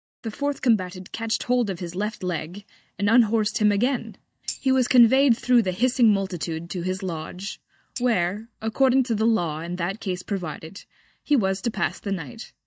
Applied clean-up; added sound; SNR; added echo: neural mask model DeepFilterNet 3.